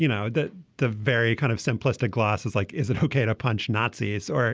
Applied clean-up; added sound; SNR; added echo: none; none; none; none.